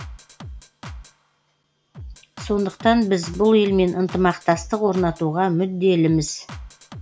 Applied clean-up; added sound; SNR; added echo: none; Drum kit; 17 dB; none.